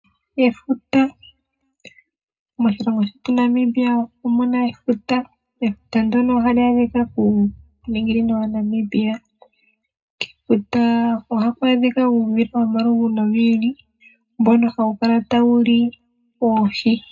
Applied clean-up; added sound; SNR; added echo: none; none; none; reverberation time 0.2 s.